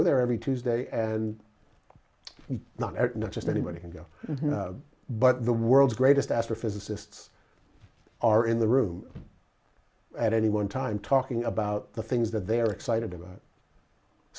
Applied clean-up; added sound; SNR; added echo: none; none; none; none.